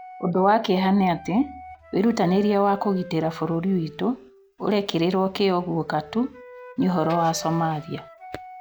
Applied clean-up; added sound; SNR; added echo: none; Wind instrument, woodwind instrument; 19 dB; none.